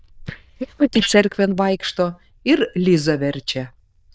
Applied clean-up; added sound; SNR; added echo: neural diffusion model UNIVERSE++.